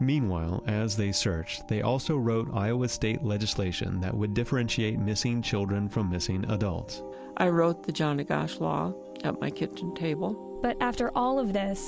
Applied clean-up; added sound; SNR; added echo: none; none; none; none.